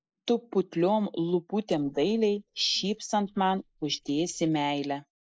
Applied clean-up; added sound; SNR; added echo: neural mask model Resemble Enhance denoiser.